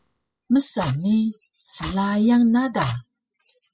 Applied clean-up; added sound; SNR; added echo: classical method spectral subtraction.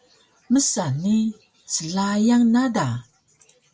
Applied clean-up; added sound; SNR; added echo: none; none; none; none.